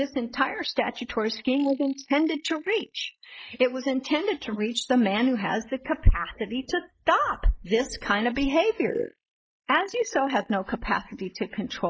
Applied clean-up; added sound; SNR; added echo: neural mask model Resemble Enhance denoiser.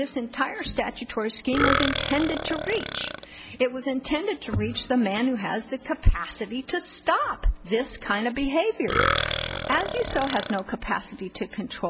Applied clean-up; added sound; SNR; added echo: none; Burping, eructation; 1 dB; none.